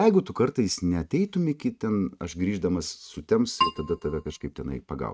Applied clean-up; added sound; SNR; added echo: neural mask model RNNoise.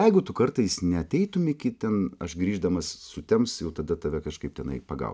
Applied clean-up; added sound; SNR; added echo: none; none; none; none.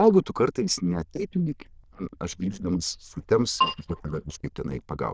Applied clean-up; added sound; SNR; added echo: neural diffusion model UNIVERSE++.